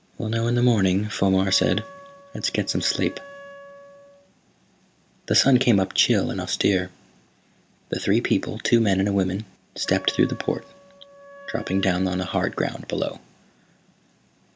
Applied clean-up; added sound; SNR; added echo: none; Wind instrument, woodwind instrument; 19 dB; none.